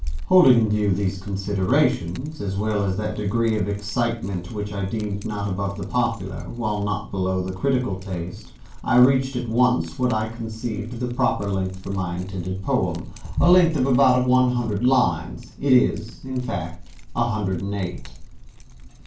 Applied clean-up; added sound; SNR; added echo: none; Keys jangling; 20 dB; reverberation time 0.3 s.